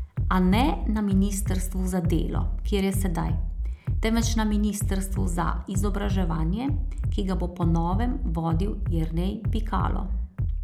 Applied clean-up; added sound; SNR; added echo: none; Bass drum; -1 dB; none.